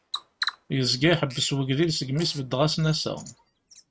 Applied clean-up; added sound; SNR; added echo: neural mask model RNNoise.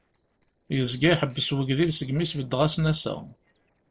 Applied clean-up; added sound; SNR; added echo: neural separator model SepFormer DNS4.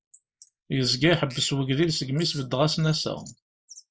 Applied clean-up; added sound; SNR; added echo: neural mask model Resemble Enhance denoiser.